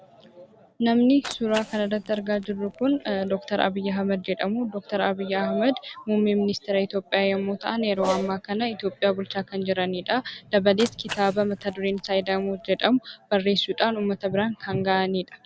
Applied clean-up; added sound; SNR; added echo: none; Cat; 20 dB; none.